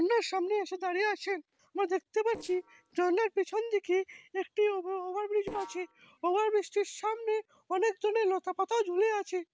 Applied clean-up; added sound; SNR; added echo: neural separator model SepFormer DNS4.